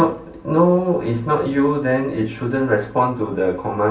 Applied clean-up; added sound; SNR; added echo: none; none; none; reverberation time 2.4 s.